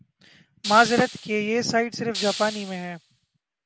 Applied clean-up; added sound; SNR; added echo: none; Hiss; 11 dB; none.